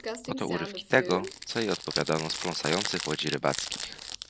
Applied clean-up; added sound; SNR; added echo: none; Crumpling, crinkling; 6 dB; none.